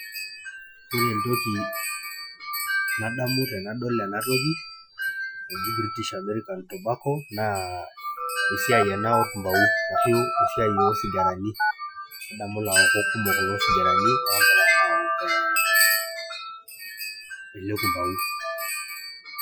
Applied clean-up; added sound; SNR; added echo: classical method Wiener filter.